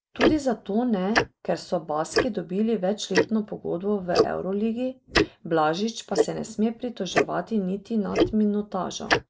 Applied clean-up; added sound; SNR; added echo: neural mask model Resemble Enhance denoiser.